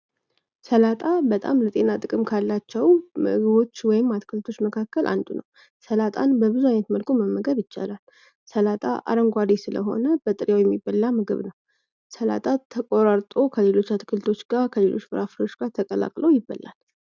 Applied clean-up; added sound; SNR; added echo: none; none; none; none.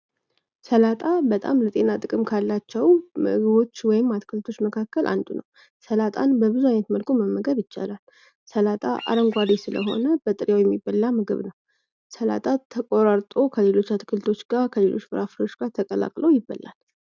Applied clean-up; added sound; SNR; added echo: none; Bird vocalization, bird call, bird song; 15 dB; none.